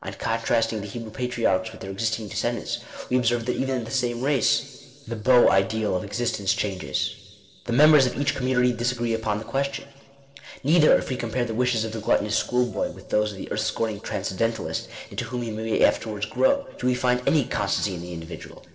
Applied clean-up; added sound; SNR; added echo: neural separator model SepFormer DNS4.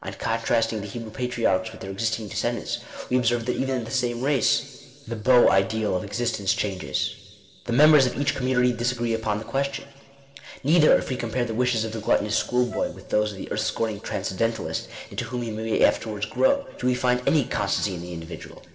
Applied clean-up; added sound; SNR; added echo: none; Wind instrument, woodwind instrument; 15 dB; reverberation time 1.7 s.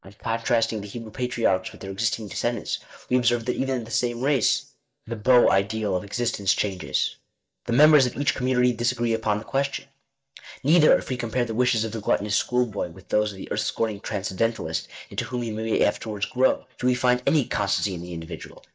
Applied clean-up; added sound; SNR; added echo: neural mask model DeepFilterNet 3.